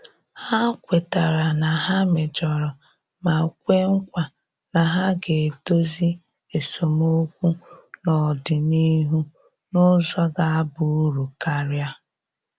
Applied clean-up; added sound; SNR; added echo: none; none; none; none.